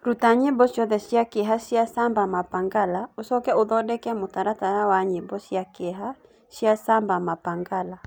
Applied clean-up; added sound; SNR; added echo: none; none; none; none.